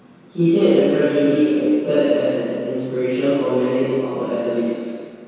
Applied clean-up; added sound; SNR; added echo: none; none; none; reverberation time 2.0 s.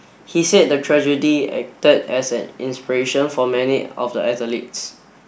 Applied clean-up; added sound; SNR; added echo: none; none; none; none.